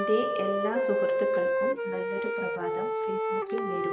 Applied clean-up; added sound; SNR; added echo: none; Wind instrument, woodwind instrument; -4 dB; none.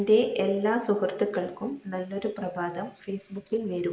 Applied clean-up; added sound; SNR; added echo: neural mask model Resemble Enhance denoiser.